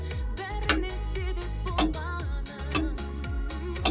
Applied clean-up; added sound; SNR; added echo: none; Clock; 4 dB; reverberation time 0.7 s.